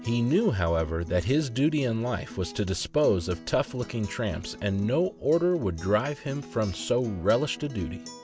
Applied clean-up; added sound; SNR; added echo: none; Acoustic guitar; 17 dB; none.